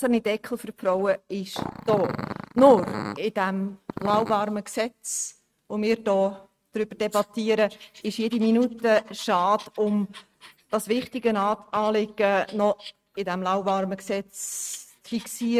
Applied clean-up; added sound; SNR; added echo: neural mask model RNNoise.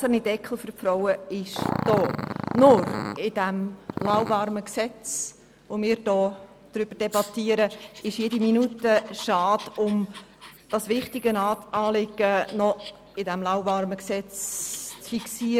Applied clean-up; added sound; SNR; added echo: none; Growling; 12 dB; none.